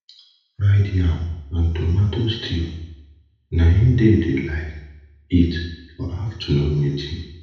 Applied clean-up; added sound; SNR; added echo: none; none; none; reverberation time 0.8 s.